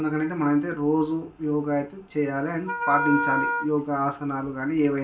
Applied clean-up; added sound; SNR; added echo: none; Wind instrument, woodwind instrument; 4 dB; reverberation time 0.3 s.